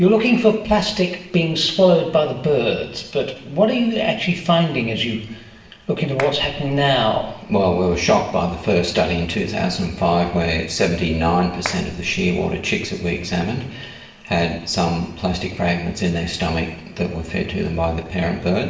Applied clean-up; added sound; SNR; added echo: none; Clapping; 13 dB; reverberation time 0.8 s.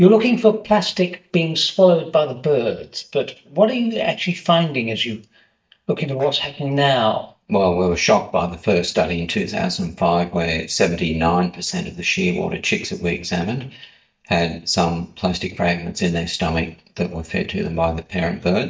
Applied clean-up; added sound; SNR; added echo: neural mask model DeepFilterNet 3.